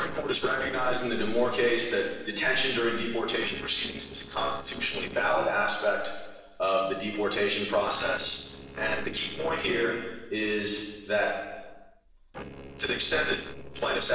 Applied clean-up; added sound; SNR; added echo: neural separator model SepFormer DNS4.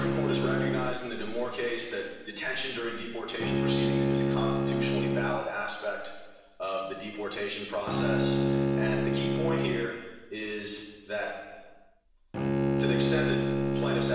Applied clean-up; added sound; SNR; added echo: none; Bowed string instrument; -4 dB; reverberation time 1.2 s.